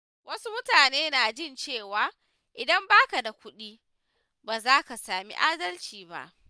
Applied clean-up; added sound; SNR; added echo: none; none; none; none.